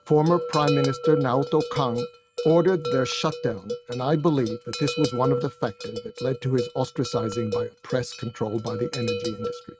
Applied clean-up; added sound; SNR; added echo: neural mask model RNNoise.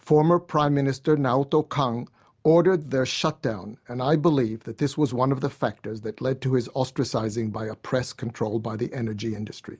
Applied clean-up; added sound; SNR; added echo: none; none; none; none.